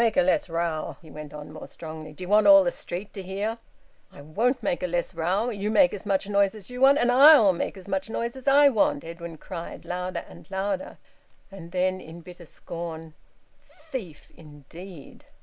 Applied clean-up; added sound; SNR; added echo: none; Crackle; 20 dB; none.